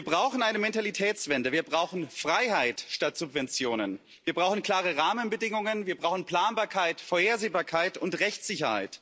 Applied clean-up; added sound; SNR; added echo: none; none; none; none.